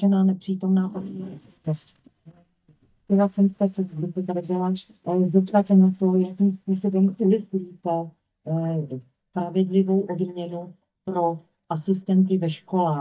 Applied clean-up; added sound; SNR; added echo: neural mask model DeepFilterNet 3.